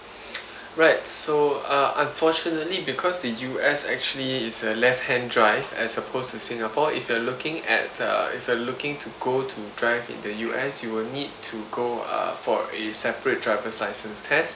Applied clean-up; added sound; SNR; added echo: none; none; none; none.